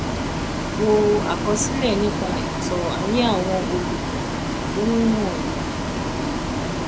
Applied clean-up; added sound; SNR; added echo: none; Bus; 1 dB; none.